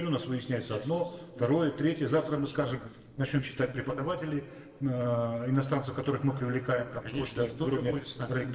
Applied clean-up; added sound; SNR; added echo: neural separator model SepFormer DNS4.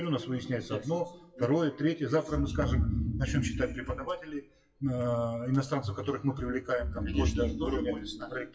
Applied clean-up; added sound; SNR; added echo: classical method WPE with log-MMSE.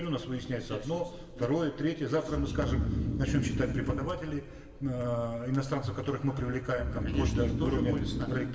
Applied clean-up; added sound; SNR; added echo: none; Breathing; 3 dB; reverberation time 2.8 s.